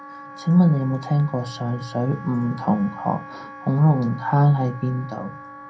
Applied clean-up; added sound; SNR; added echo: none; Wind instrument, woodwind instrument; 17 dB; reverberation time 0.2 s.